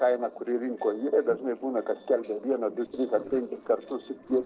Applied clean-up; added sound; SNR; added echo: neural separator model SepFormer DNS4.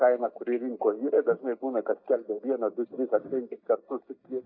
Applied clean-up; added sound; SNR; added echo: neural mask model DeepFilterNet 3.